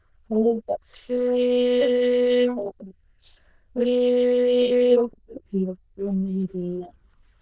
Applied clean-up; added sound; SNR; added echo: neural diffusion model UNIVERSE++.